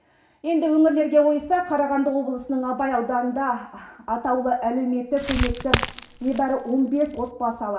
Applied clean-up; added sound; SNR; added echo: none; Crackle; 5 dB; reverberation time 0.7 s.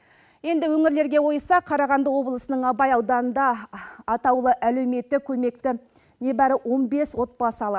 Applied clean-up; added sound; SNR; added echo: none; none; none; none.